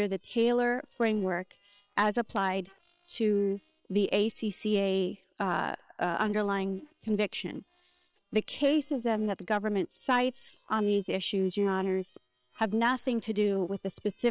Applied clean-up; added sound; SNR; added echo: neural separator model SepFormer WHAM!.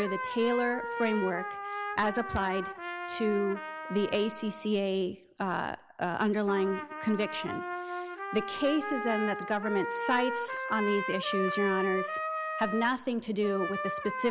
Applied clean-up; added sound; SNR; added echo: none; Trumpet; 5 dB; none.